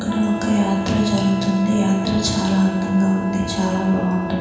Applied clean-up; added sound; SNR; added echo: none; Wind instrument, woodwind instrument; 10 dB; reverberation time 1.1 s.